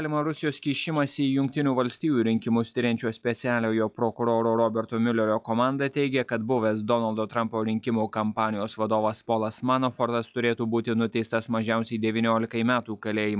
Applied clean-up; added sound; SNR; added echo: classical method log-MMSE.